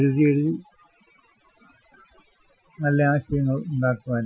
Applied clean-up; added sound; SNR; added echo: classical method Wiener filter.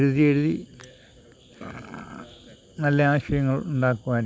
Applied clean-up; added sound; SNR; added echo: none; none; none; none.